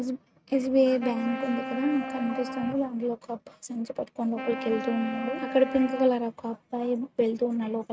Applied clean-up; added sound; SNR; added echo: neural mask model RNNoise.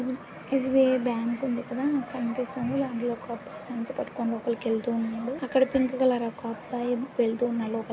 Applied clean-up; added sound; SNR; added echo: none; none; none; none.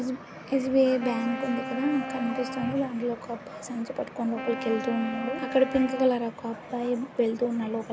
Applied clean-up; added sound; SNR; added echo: none; Wind instrument, woodwind instrument; 10 dB; none.